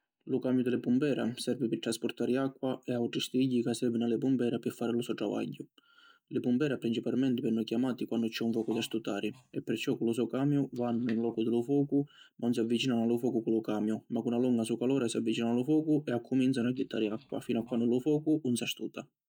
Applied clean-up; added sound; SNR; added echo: neural mask model DeepFilterNet 3.